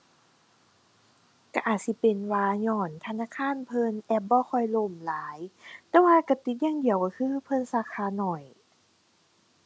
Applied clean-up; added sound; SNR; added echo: none; none; none; none.